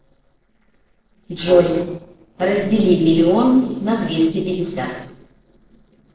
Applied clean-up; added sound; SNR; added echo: neural separator model SepFormer DNS4.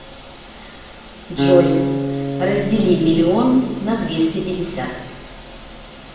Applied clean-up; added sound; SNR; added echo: none; Acoustic guitar; 5 dB; reverberation time 1.0 s.